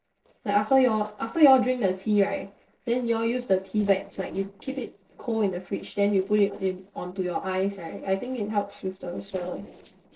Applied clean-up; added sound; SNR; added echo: neural separator model SepFormer DNS4.